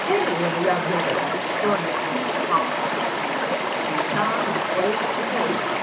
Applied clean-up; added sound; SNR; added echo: none; Stream; -4 dB; reverberation time 1.4 s.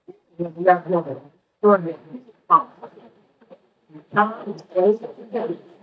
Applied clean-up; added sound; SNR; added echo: neural mask model DeepFilterNet 3.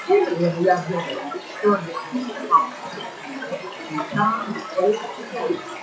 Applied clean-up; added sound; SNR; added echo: classical method WPE with log-MMSE.